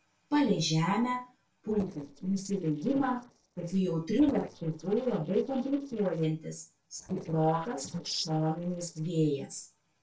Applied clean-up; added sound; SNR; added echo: neural separator model SepFormer DNS4.